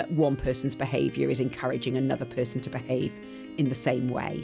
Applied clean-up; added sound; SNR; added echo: none; Piano; 14 dB; none.